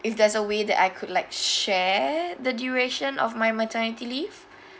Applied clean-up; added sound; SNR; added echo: none; none; none; none.